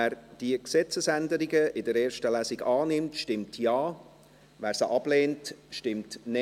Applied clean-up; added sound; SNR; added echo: none; none; none; none.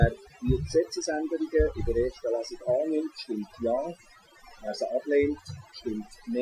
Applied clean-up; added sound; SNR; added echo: classical method Wiener filter.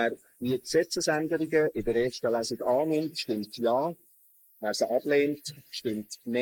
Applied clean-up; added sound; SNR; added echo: neural mask model Resemble Enhance denoiser.